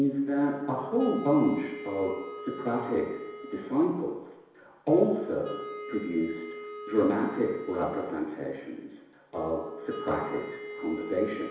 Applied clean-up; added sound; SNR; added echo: none; Wind instrument, woodwind instrument; 12 dB; reverberation time 1.0 s.